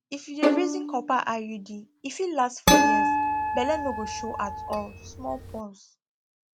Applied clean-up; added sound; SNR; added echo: none; Bowed string instrument + Harp; -5 dB; none.